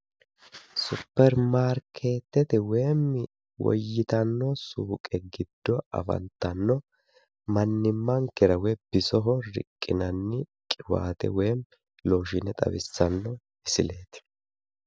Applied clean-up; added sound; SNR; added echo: none; none; none; none.